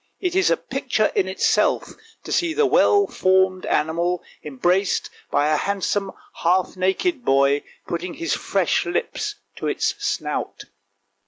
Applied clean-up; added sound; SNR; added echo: none; none; none; none.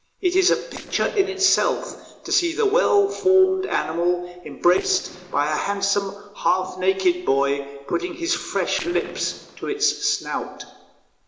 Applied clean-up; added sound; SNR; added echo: neural separator model SepFormer DNS4.